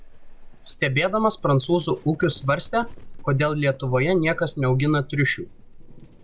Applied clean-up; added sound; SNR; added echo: none; Livestock, farm animals, working animals; 16 dB; none.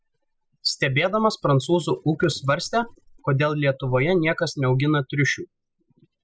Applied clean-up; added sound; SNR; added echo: classical method spectral subtraction.